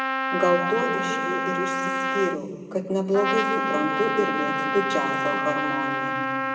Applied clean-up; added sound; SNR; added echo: none; Trumpet; -1 dB; reverberation time 2.1 s.